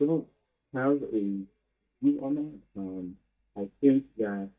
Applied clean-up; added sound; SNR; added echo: neural mask model DeepFilterNet 3.